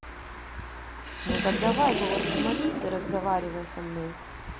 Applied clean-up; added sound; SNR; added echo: none; Sink (filling or washing) / Water; 1 dB; none.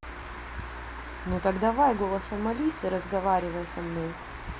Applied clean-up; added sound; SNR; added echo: none; none; none; none.